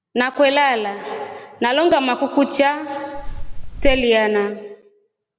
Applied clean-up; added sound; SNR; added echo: none; Wind; 2 dB; none.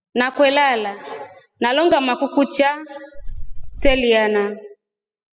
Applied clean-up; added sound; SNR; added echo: classical method spectral subtraction.